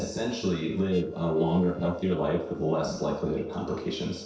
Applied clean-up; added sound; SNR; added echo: neural separator model SepFormer DNS4.